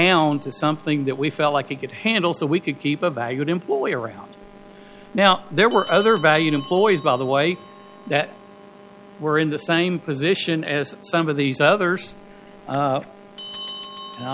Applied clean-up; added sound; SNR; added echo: none; Bell; 14 dB; none.